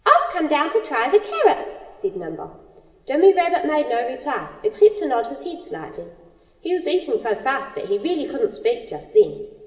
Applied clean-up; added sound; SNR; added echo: none; none; none; reverberation time 2.5 s.